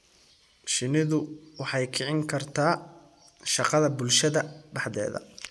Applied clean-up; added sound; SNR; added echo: none; none; none; none.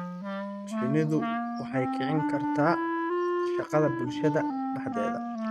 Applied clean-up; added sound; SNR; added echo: neural mask model RNNoise.